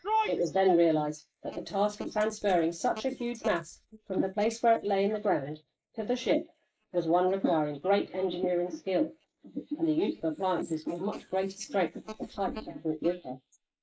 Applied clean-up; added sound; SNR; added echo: neural mask model Resemble Enhance denoiser.